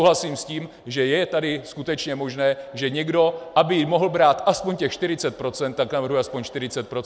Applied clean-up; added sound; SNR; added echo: none; none; none; none.